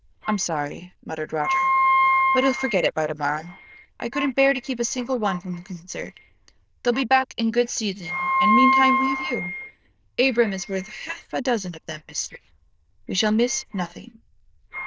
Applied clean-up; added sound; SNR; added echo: neural diffusion model UNIVERSE++.